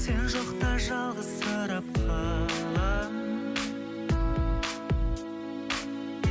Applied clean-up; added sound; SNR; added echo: none; none; none; none.